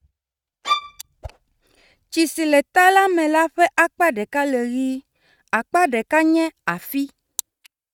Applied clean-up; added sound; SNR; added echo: neural mask model RNNoise.